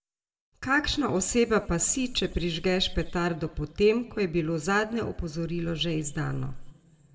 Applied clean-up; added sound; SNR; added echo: none; Wind; 11 dB; reverberation time 1.1 s.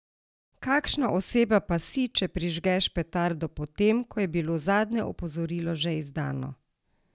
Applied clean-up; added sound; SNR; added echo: none; none; none; none.